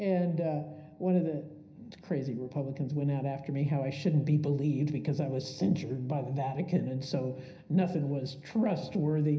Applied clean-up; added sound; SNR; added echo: none; none; none; reverberation time 0.5 s.